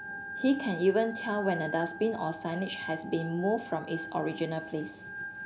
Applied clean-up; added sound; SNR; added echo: none; Organ; 10 dB; none.